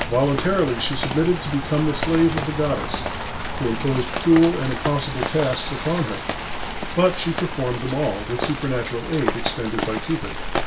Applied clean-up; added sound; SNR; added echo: none; Rain; 5 dB; none.